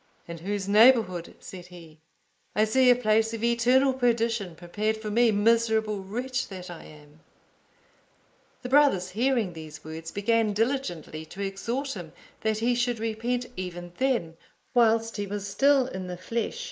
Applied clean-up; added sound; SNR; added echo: neural mask model Resemble Enhance denoiser.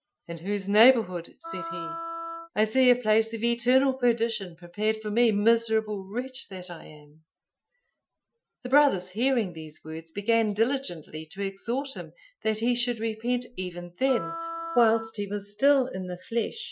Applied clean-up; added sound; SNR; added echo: classical method Wiener filter.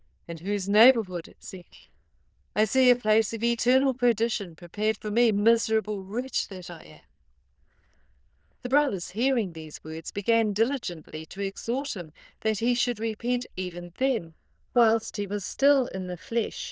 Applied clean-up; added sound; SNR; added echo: neural diffusion model UNIVERSE++.